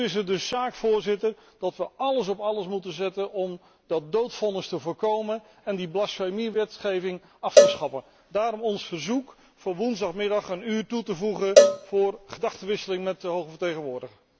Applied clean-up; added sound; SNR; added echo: none; Cowbell; -5 dB; none.